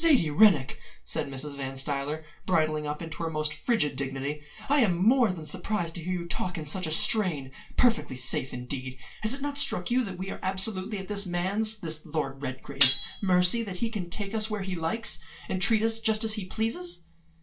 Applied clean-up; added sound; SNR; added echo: none; Cutlery, silverware; -4 dB; reverberation time 0.2 s.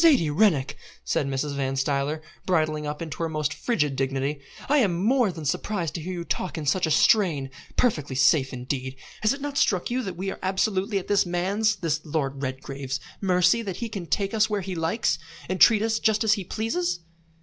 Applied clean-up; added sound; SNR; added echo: none; none; none; none.